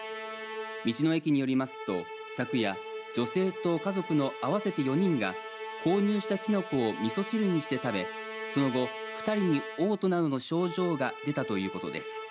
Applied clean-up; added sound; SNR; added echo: none; Musical instrument; 10 dB; none.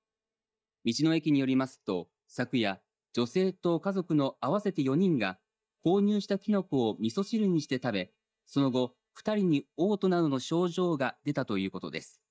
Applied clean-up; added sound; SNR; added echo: neural mask model DeepFilterNet 3.